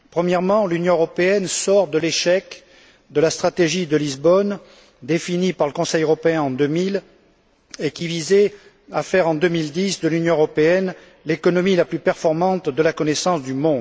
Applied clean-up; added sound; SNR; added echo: none; none; none; none.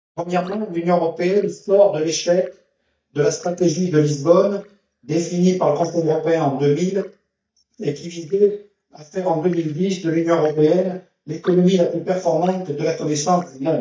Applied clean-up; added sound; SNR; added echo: neural mask model DeepFilterNet 3.